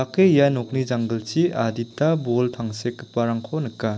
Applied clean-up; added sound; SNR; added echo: none; none; none; none.